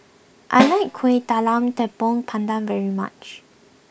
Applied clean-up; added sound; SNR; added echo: none; Snare drum; 4 dB; none.